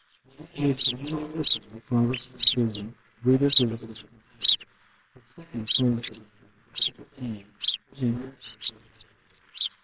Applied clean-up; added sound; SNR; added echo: neural separator model SepFormer WHAMR!.